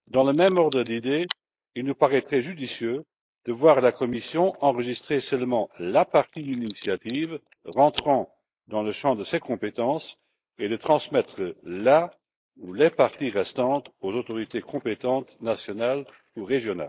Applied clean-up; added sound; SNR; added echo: neural mask model Resemble Enhance denoiser.